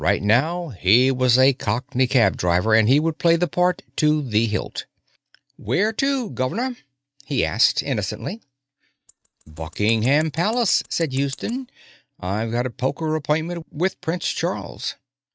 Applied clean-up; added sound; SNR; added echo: neural mask model RNNoise.